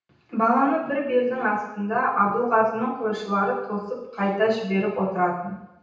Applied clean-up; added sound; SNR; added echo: none; none; none; reverberation time 0.9 s.